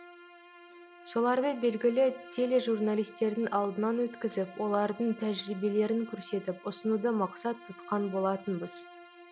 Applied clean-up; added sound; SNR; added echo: none; Bowed string instrument; 20 dB; none.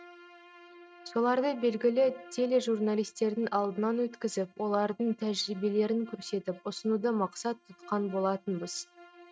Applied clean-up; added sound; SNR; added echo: neural mask model RNNoise.